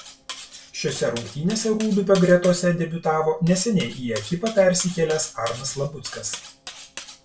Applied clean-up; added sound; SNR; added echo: none; Cutlery, silverware; 17 dB; reverberation time 0.2 s.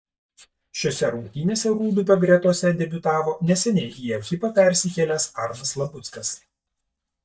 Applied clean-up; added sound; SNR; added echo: neural mask model DeepFilterNet 3.